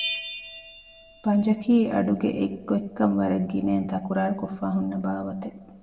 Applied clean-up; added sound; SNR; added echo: none; Bell; 15 dB; reverberation time 1.5 s.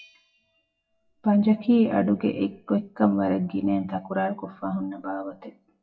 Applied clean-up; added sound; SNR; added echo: classical method WPE with log-MMSE.